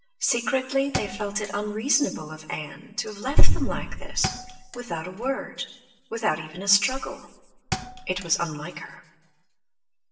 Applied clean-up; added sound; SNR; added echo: none; Thump, thud; 18 dB; reverberation time 0.9 s.